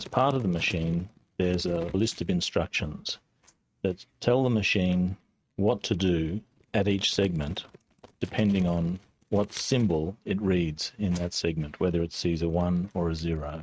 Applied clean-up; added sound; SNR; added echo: neural mask model RNNoise.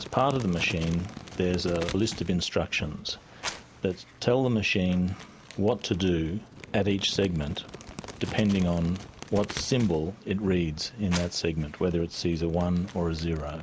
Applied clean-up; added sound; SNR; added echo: none; Crumpling, crinkling; 15 dB; none.